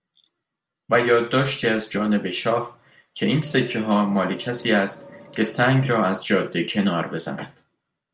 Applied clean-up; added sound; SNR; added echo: none; Vehicle; 20 dB; none.